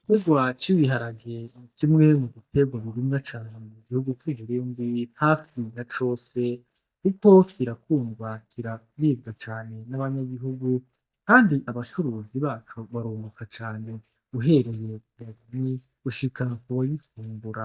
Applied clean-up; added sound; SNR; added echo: neural mask model DeepFilterNet 3.